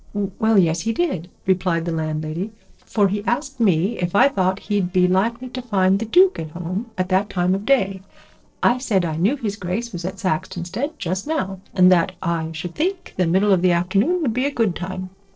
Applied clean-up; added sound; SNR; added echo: neural separator model SepFormer DNS4.